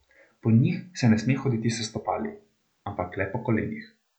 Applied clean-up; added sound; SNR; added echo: none; none; none; none.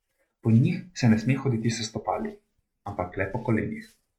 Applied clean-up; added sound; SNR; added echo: neural mask model RNNoise.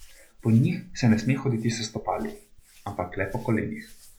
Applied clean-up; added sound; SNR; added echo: none; Hands; 20 dB; none.